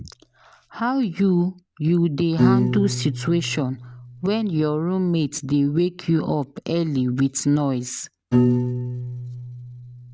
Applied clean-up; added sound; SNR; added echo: none; Piano; 4 dB; none.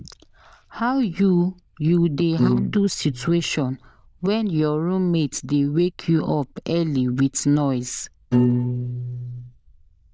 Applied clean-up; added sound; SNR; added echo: neural diffusion model UNIVERSE++.